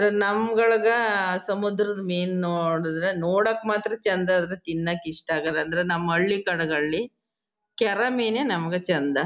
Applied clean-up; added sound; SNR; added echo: none; none; none; none.